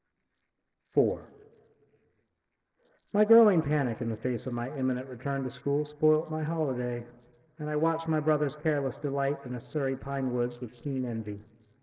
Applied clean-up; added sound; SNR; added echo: neural separator model SepFormer DNS4.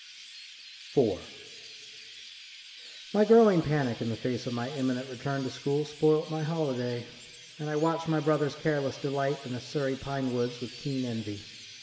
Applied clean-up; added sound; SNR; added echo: none; Chirp, tweet; 17 dB; reverberation time 1.4 s.